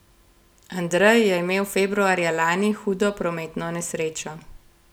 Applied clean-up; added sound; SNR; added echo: none; none; none; none.